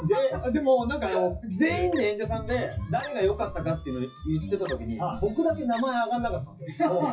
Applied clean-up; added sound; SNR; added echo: classical method WPE with log-MMSE.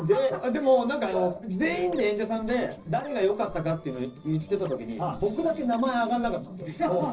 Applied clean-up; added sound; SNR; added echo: neural separator model SepFormer DNS4.